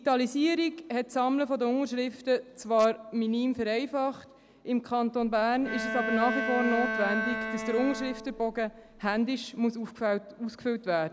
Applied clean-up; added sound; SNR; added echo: none; Bowed string instrument; 5 dB; none.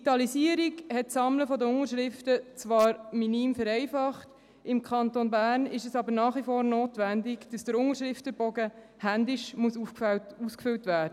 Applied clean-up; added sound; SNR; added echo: none; none; none; none.